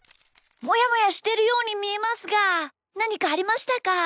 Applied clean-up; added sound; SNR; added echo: none; none; none; none.